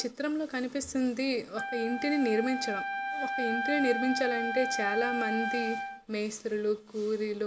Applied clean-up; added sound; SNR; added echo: none; Wind instrument, woodwind instrument; 4 dB; reverberation time 0.5 s.